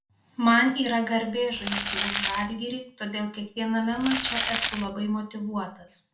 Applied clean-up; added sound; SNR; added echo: none; Crumpling, crinkling; 0 dB; reverberation time 0.3 s.